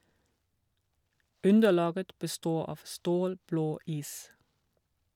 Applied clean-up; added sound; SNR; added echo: none; none; none; none.